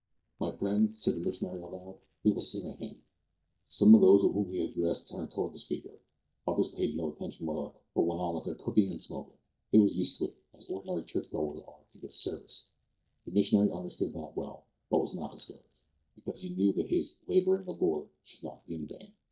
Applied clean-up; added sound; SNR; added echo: neural mask model DeepFilterNet 3.